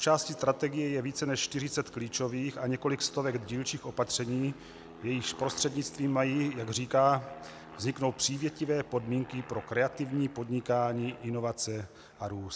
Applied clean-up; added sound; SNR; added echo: none; Aircraft; 19 dB; none.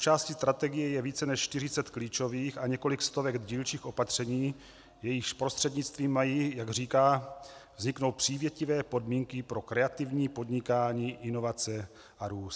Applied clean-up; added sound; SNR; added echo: none; none; none; none.